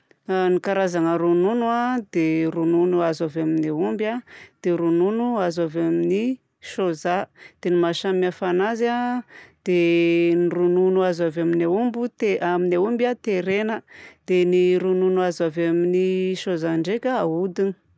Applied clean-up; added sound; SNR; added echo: none; none; none; none.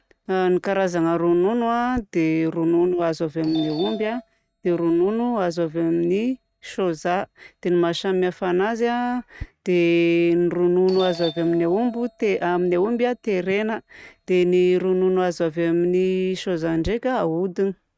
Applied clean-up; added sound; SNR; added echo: neural mask model RNNoise.